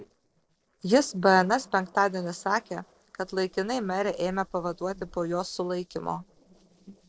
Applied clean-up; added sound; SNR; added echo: neural separator model SepFormer DNS4.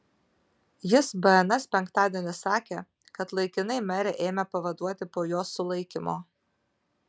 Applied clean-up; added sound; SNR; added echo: none; none; none; none.